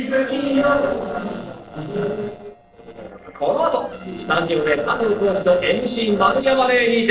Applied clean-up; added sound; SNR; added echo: neural separator model SepFormer DNS4.